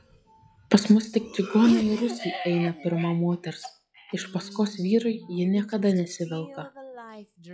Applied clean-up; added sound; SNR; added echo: classical method log-MMSE.